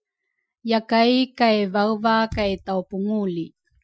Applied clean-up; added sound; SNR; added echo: classical method Wiener filter.